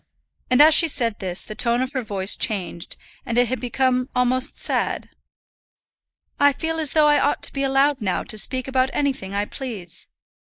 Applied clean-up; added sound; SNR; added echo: neural mask model Resemble Enhance denoiser.